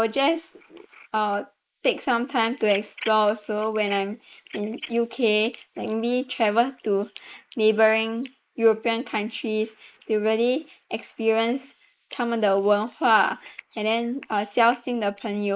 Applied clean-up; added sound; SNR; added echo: neural mask model Resemble Enhance denoiser.